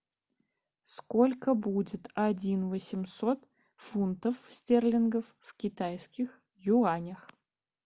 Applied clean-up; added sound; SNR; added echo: none; none; none; none.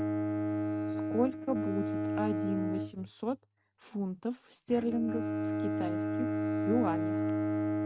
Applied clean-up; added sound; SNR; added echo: neural mask model RNNoise.